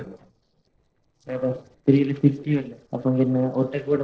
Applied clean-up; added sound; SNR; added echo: neural separator model SepFormer DNS4.